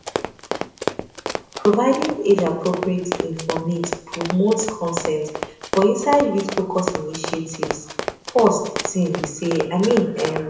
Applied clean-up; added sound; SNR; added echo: none; Run; 7 dB; reverberation time 0.7 s.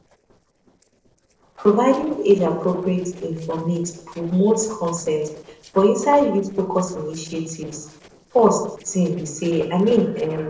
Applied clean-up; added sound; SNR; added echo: neural separator model SepFormer DNS4.